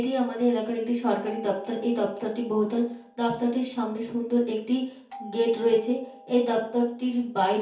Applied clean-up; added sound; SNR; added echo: none; Doorbell; 20 dB; reverberation time 0.6 s.